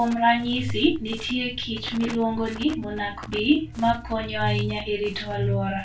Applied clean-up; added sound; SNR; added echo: none; Crackle; 19 dB; reverberation time 0.2 s.